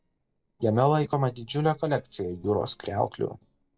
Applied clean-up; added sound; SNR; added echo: neural separator model SepFormer DNS4.